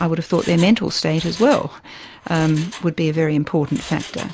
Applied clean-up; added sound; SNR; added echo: none; Mechanisms; 19 dB; none.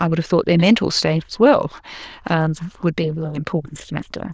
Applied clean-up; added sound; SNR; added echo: neural diffusion model UNIVERSE++.